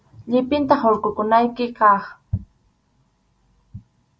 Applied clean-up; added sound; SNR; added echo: none; none; none; none.